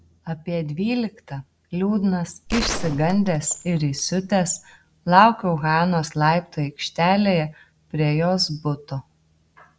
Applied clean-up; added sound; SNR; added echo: none; Gunshot, gunfire; 9 dB; none.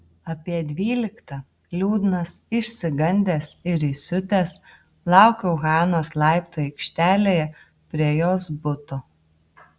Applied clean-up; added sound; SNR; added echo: none; none; none; none.